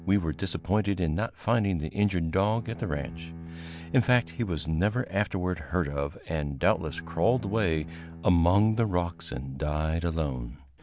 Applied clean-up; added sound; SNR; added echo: none; Bowed string instrument; 18 dB; none.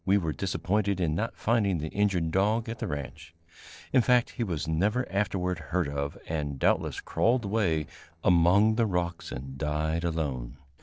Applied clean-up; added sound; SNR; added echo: neural separator model SepFormer DNS4.